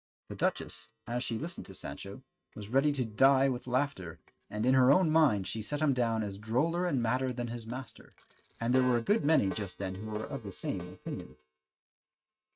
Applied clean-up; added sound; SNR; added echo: neural mask model RNNoise.